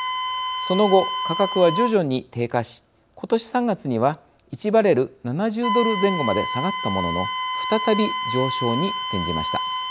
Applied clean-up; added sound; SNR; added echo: none; Wind instrument, woodwind instrument; 5 dB; none.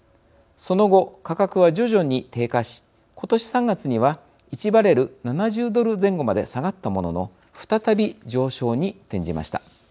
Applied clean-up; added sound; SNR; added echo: none; none; none; none.